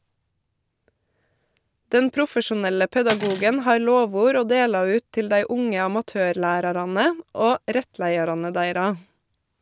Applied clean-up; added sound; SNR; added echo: none; Cutlery, silverware; 14 dB; none.